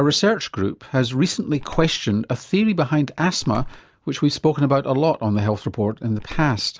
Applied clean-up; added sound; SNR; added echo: neural mask model Resemble Enhance denoiser.